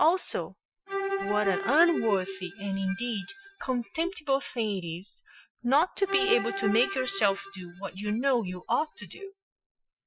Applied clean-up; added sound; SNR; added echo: classical method Wiener filter.